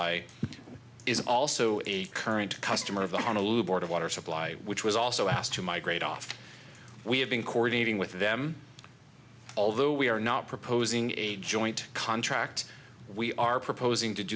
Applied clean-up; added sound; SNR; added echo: none; none; none; none.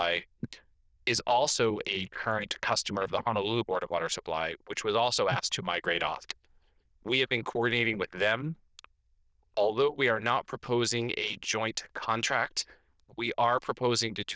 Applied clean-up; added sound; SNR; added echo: neural diffusion model UNIVERSE++.